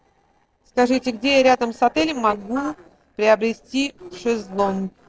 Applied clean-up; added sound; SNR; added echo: neural separator model SepFormer DNS4.